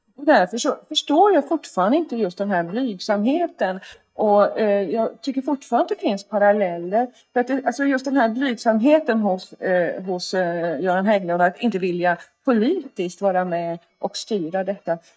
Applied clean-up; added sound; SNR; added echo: neural mask model DeepFilterNet 3.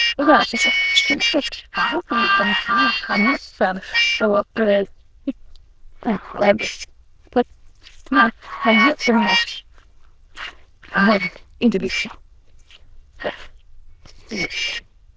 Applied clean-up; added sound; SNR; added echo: neural diffusion model UNIVERSE++.